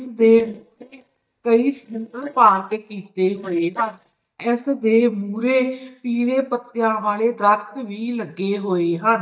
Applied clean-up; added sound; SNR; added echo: neural mask model DeepFilterNet 3.